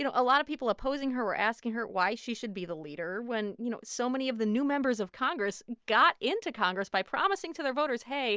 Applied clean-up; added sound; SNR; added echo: none; none; none; none.